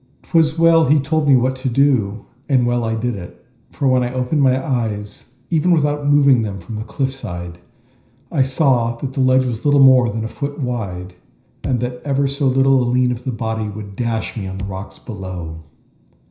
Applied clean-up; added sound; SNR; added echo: none; Bass drum; 11 dB; reverberation time 0.5 s.